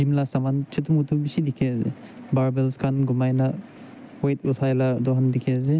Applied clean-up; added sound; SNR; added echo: none; none; none; none.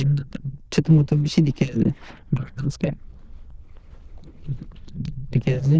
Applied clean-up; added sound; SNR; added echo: neural diffusion model UNIVERSE++.